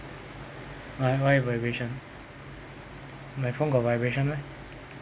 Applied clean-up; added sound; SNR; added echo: none; none; none; none.